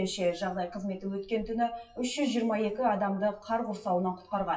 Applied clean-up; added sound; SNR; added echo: classical method WPE with log-MMSE.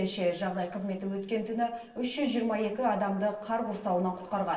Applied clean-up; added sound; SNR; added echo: neural separator model SepFormer DNS4.